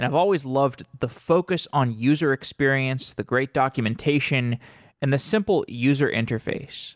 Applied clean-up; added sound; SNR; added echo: none; none; none; none.